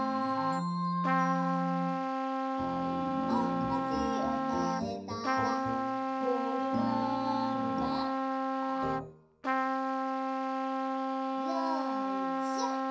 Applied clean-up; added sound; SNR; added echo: none; Trumpet; -4 dB; reverberation time 0.5 s.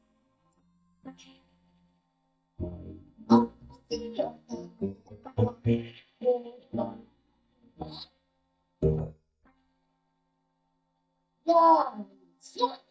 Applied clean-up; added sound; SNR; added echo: neural mask model DeepFilterNet 3.